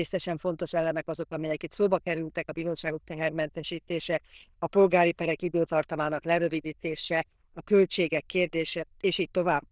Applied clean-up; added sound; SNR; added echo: neural diffusion model UNIVERSE++.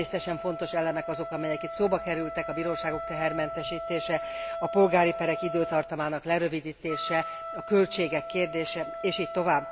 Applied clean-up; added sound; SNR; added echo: none; Wind instrument, woodwind instrument; 8 dB; none.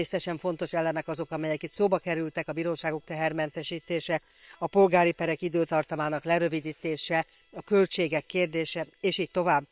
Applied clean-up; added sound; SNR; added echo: neural separator model SepFormer WHAM!.